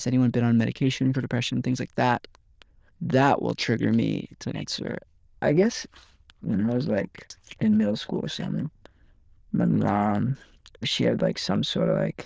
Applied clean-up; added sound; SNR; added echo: neural diffusion model UNIVERSE++.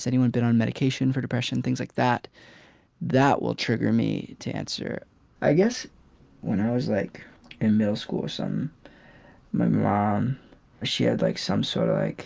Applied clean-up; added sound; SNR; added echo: none; none; none; none.